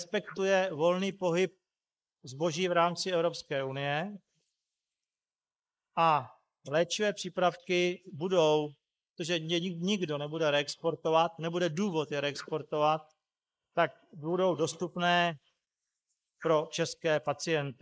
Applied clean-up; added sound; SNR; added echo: neural mask model Resemble Enhance denoiser.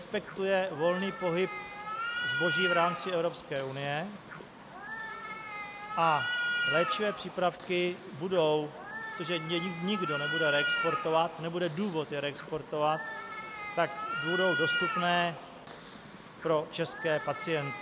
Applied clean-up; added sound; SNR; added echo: none; Cat; 4 dB; none.